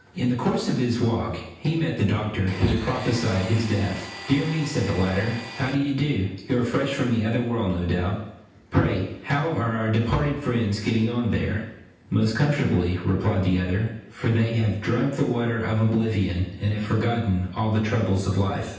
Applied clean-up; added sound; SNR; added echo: none; Domestic sounds, home sounds; 14 dB; reverberation time 0.9 s.